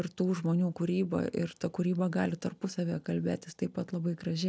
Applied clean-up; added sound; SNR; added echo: none; none; none; none.